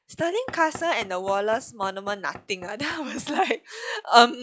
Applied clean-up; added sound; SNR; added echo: classical method log-MMSE.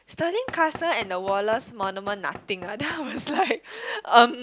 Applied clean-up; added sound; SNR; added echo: none; Knock / Wood; 19 dB; none.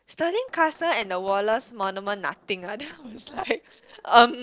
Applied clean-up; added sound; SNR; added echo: neural separator model SepFormer DNS4.